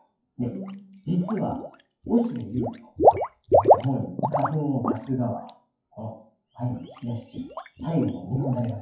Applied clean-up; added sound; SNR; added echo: classical method WPE with log-MMSE.